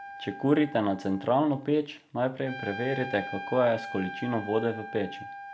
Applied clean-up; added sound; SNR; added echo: none; Trumpet; 12 dB; none.